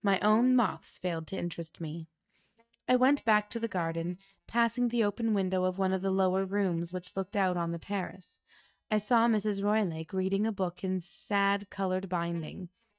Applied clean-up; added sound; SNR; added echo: neural mask model DeepFilterNet 3.